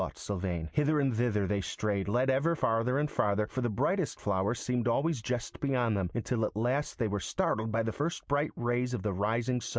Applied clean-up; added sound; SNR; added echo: none; none; none; none.